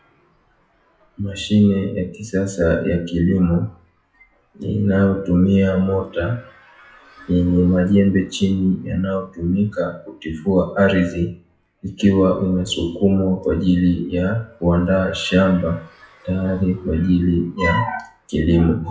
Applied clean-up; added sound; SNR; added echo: classical method WPE with log-MMSE.